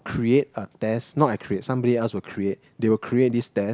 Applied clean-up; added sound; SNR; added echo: none; none; none; none.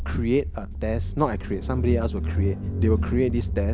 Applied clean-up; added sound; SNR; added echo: none; Engine / Car; 0 dB; none.